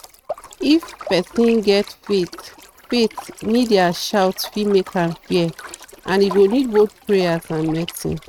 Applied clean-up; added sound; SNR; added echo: neural mask model RNNoise.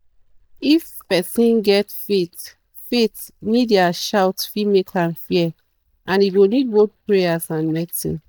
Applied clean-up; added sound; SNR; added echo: neural mask model DeepFilterNet 3.